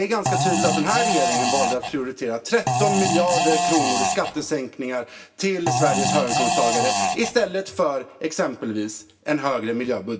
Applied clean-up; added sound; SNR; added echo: none; Fart; -2 dB; reverberation time 0.2 s.